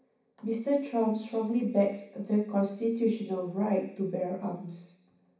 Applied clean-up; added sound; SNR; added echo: none; none; none; reverberation time 0.6 s.